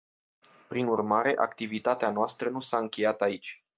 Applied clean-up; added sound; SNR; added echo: none; none; none; none.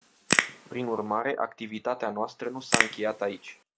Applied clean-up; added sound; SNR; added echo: none; Crack / Crackle; -2 dB; none.